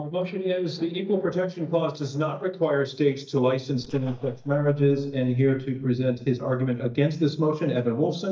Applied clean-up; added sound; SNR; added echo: neural mask model DeepFilterNet 3.